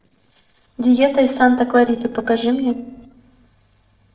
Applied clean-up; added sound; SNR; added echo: neural separator model SepFormer DNS4.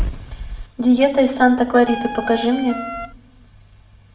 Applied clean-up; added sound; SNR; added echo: none; Wind instrument, woodwind instrument; 12 dB; reverberation time 0.6 s.